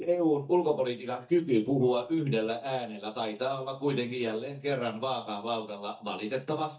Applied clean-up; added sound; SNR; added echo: neural mask model DeepFilterNet 3.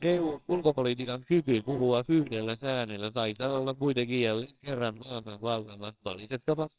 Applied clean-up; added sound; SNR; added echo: neural separator model SepFormer WHAMR!.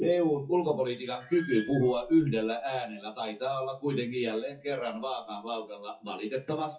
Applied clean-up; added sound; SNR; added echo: classical method WPE with log-MMSE.